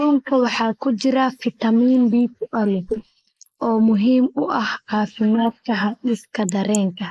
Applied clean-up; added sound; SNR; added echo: neural mask model Resemble Enhance denoiser.